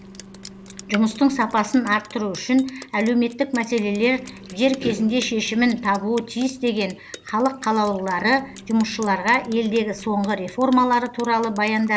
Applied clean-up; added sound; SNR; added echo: none; Drip + Engine; 18 dB; none.